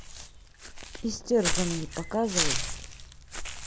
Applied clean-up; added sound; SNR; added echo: none; Walk, footsteps / Bird; 0 dB; none.